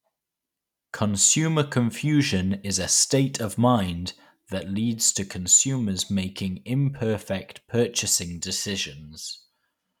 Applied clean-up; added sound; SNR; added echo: none; none; none; none.